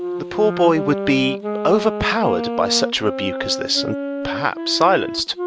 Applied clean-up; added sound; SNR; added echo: none; Wind instrument, woodwind instrument; 6 dB; none.